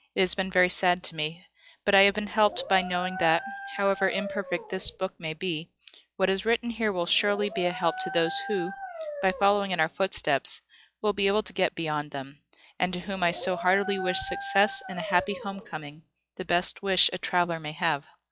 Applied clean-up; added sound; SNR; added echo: classical method log-MMSE.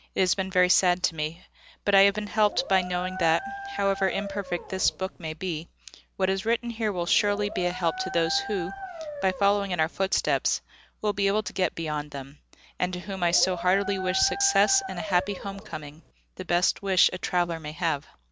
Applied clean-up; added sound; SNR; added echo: none; Dog; 10 dB; none.